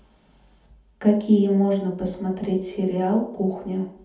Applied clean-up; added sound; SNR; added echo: none; none; none; reverberation time 0.6 s.